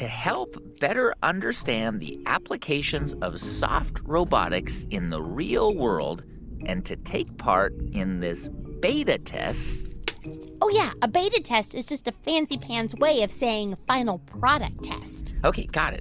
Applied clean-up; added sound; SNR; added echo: none; Thunderstorm; 10 dB; none.